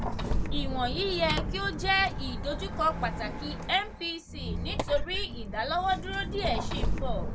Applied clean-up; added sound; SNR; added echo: none; Squeak; 0 dB; none.